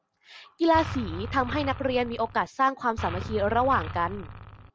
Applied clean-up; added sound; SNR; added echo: none; Engine; 9 dB; none.